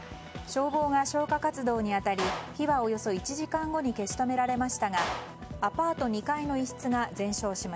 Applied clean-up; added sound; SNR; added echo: none; Clapping; 11 dB; none.